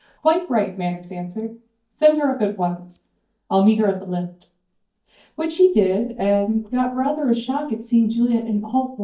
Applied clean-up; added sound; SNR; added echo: neural mask model DeepFilterNet 3.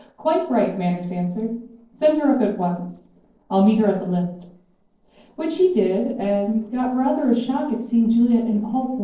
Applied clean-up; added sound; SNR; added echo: neural separator model SepFormer DNS4.